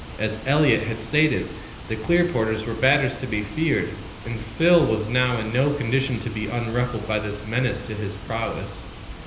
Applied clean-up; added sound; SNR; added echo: none; Water; 13 dB; reverberation time 0.8 s.